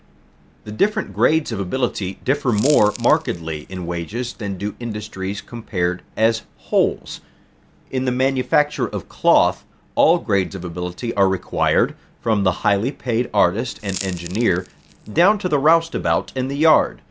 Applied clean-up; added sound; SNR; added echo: none; Crackle; 17 dB; none.